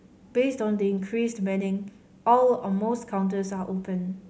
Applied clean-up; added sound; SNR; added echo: none; none; none; none.